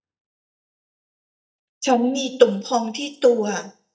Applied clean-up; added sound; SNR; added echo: neural mask model DeepFilterNet 3.